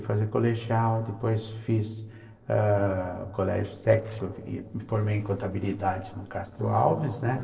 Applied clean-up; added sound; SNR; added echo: neural separator model SepFormer DNS4.